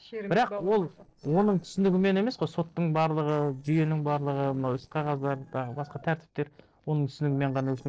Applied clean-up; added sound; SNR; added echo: neural separator model SepFormer DNS4.